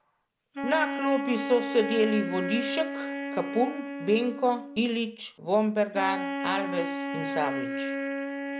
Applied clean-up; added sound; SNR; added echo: none; Wind instrument, woodwind instrument; 5 dB; none.